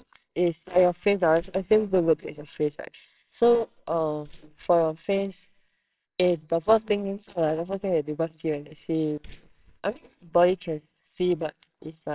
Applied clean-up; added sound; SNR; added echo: neural separator model SepFormer WHAMR!.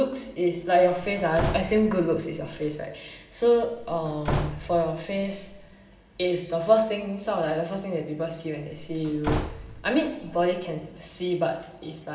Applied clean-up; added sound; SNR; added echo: none; Slam / Wood; 8 dB; reverberation time 1.2 s.